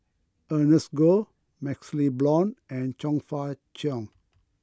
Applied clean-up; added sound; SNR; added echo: none; none; none; none.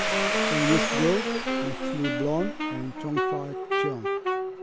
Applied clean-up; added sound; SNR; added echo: none; Wind instrument, woodwind instrument + Domestic sounds, home sounds; -3 dB; none.